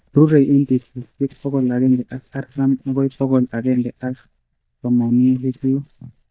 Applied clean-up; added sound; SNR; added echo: neural mask model DeepFilterNet 3.